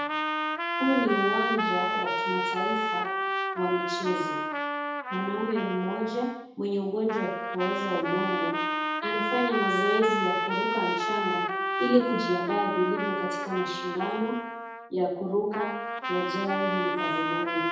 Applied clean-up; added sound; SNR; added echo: none; Trumpet; 1 dB; reverberation time 0.8 s.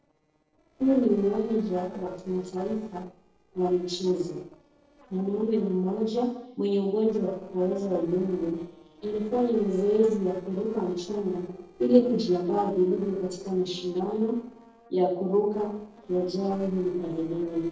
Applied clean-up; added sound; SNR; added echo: neural separator model SepFormer DNS4.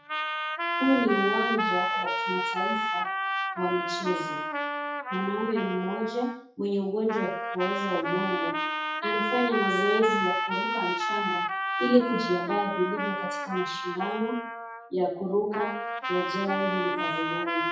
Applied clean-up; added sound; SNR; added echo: classical method WPE with log-MMSE.